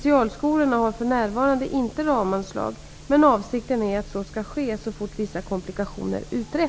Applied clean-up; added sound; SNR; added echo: none; none; none; none.